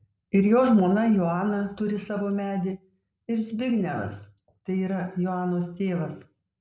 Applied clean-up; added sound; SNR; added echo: none; none; none; none.